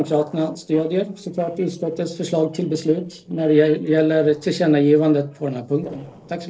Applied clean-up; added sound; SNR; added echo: neural separator model SepFormer DNS4.